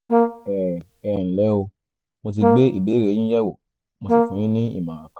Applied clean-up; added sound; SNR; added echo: none; Brass instrument; 1 dB; none.